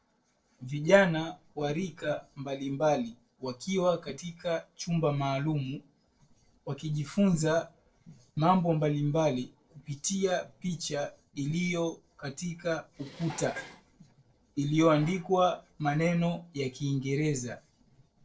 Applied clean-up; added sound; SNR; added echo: neural separator model SepFormer DNS4.